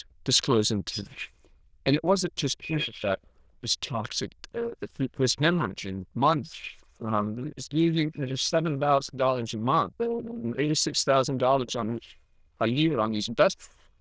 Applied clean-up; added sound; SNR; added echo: neural diffusion model UNIVERSE++.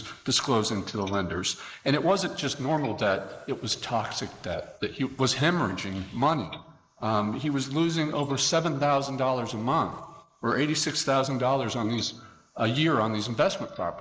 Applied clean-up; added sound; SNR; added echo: neural mask model Resemble Enhance denoiser.